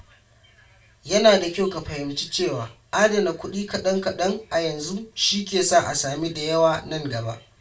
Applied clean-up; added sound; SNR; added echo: none; none; none; reverberation time 0.2 s.